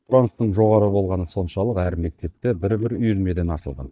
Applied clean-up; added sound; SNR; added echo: neural mask model DeepFilterNet 3.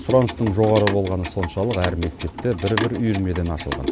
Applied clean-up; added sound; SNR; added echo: none; Clock; 8 dB; none.